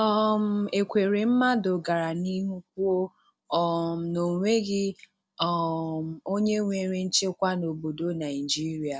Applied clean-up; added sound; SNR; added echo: none; none; none; none.